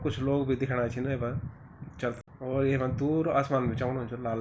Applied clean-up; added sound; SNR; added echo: none; none; none; none.